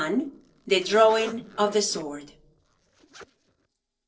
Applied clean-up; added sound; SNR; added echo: neural separator model SepFormer DNS4.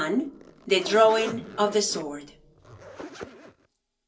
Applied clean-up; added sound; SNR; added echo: none; Zipper (clothing); 15 dB; reverberation time 0.3 s.